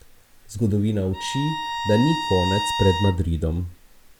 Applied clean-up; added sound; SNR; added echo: none; Bowed string instrument; 6 dB; none.